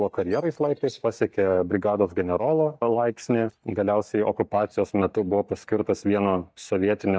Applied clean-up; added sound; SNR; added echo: neural mask model DeepFilterNet 3.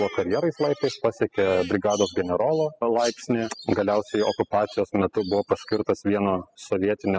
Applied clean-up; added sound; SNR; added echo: classical method spectral subtraction.